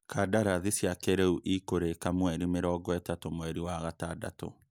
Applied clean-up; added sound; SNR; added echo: none; none; none; none.